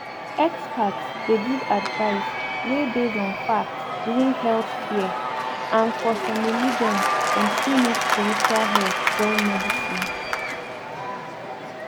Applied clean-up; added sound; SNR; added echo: none; Applause / Crowd / Cheering; 0 dB; none.